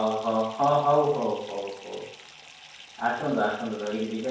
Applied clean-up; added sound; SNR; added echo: none; Fill (with liquid) / Bathtub (filling or washing); 20 dB; reverberation time 0.5 s.